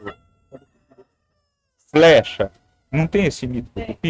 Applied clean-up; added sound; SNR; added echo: neural mask model RNNoise.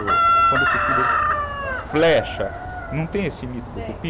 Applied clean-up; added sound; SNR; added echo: none; Chicken, rooster; -3 dB; none.